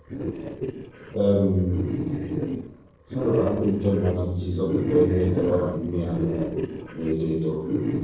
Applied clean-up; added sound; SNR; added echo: neural separator model SepFormer DNS4.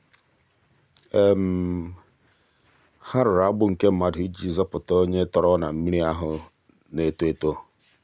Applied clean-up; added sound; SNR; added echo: none; none; none; none.